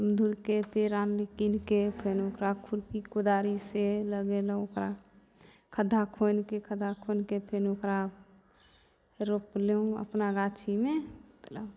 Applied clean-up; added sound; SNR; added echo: none; none; none; none.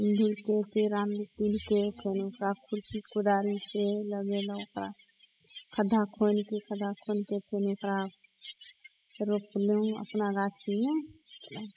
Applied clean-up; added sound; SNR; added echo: classical method spectral subtraction.